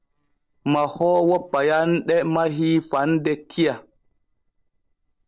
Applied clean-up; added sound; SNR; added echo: neural separator model SepFormer DNS4.